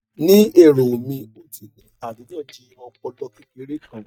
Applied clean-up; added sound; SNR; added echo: neural mask model DeepFilterNet 3.